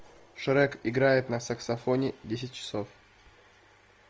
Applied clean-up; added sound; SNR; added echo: none; none; none; none.